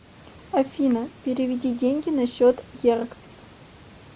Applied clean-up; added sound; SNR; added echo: none; none; none; none.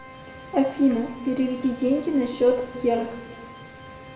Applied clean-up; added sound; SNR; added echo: none; Organ; 20 dB; reverberation time 1.0 s.